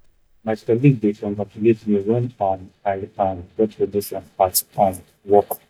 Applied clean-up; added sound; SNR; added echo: neural mask model DeepFilterNet 3.